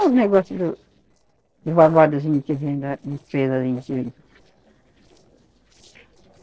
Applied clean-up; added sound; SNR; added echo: neural separator model SepFormer DNS4.